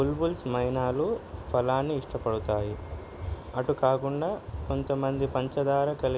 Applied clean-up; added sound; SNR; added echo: none; none; none; none.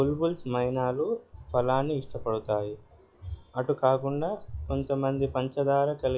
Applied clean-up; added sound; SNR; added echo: classical method log-MMSE.